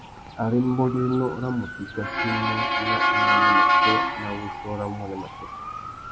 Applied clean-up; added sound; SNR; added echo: none; Motor vehicle (road) / Siren; -3 dB; none.